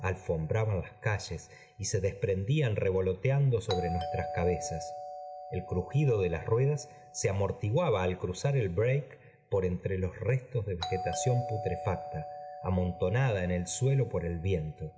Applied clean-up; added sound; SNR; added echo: none; Doorbell; 13 dB; none.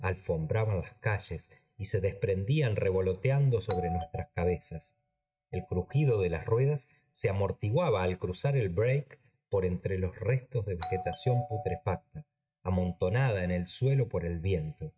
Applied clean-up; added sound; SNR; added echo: neural mask model RNNoise.